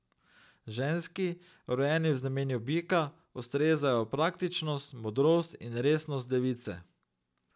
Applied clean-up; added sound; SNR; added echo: none; none; none; none.